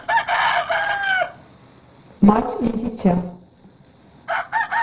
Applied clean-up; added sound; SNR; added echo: neural separator model SepFormer DNS4.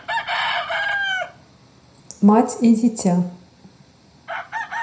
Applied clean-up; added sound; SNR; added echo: none; Chicken, rooster; 6 dB; reverberation time 0.5 s.